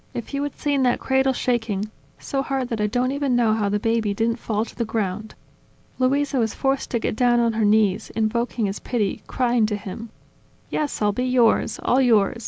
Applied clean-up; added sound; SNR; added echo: none; none; none; none.